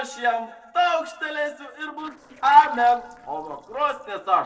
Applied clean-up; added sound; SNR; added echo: neural separator model SepFormer DNS4.